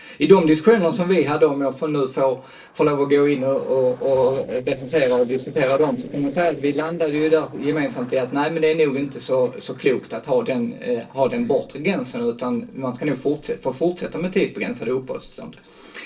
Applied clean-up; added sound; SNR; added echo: neural separator model SepFormer DNS4.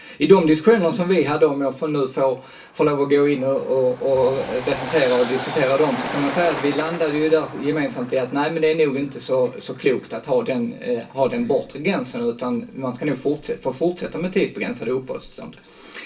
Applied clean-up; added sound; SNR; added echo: none; Train; 15 dB; reverberation time 0.2 s.